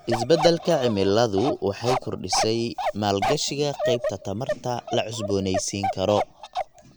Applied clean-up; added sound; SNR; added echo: none; Bark; 5 dB; none.